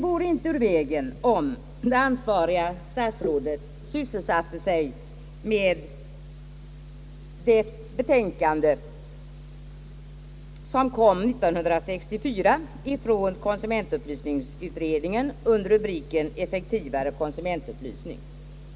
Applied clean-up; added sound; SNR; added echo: none; none; none; none.